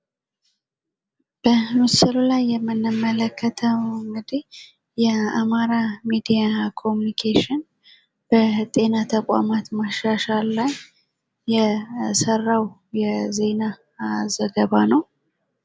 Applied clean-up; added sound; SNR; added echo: none; none; none; none.